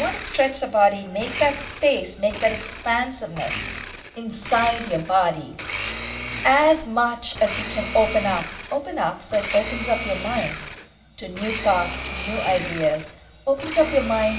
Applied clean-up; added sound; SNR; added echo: none; Domestic sounds, home sounds; 9 dB; reverberation time 0.6 s.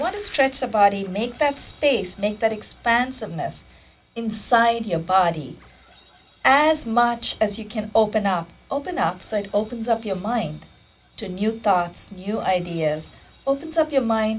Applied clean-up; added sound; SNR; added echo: none; none; none; none.